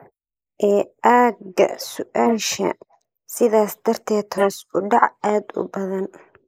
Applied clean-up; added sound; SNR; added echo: neural mask model Resemble Enhance denoiser.